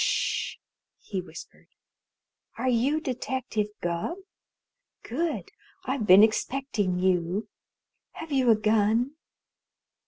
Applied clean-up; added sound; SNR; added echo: none; none; none; none.